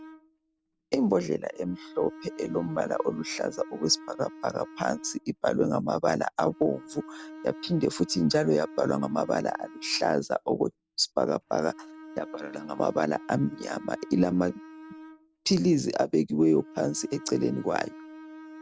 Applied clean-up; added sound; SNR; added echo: none; Bowed string instrument; 17 dB; none.